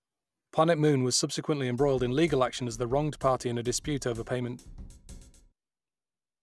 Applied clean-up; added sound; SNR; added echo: none; Drum kit; 18 dB; none.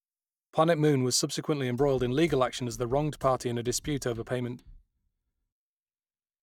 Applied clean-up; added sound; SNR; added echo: neural mask model DeepFilterNet 3.